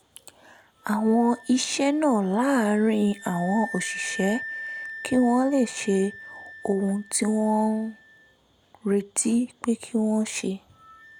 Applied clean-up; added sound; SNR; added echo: none; Wind instrument, woodwind instrument; 17 dB; none.